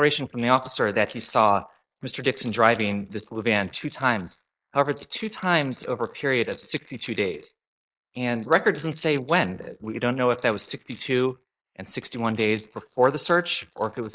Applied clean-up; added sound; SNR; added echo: neural mask model Resemble Enhance denoiser.